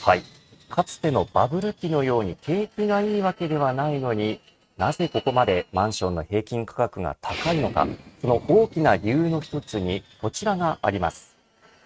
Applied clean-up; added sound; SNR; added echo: neural mask model RNNoise.